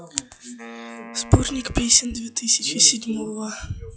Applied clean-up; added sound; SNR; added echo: classical method log-MMSE.